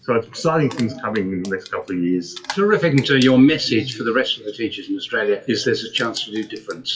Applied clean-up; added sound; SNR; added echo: classical method WPE with log-MMSE.